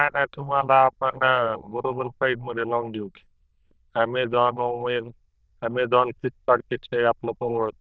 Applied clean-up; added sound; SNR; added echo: neural diffusion model UNIVERSE++.